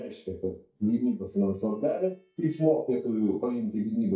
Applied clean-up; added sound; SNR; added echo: neural mask model DeepFilterNet 3.